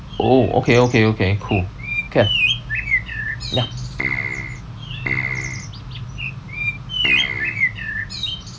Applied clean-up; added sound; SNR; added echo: none; Bird + Keyboard (musical); 3 dB; none.